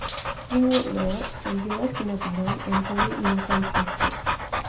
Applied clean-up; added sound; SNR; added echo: none; Dog; 1 dB; reverberation time 0.5 s.